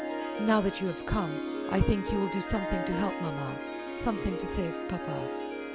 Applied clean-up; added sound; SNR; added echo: none; Harp; 3 dB; none.